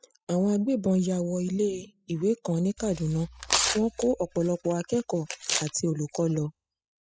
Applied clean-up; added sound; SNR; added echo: classical method spectral subtraction.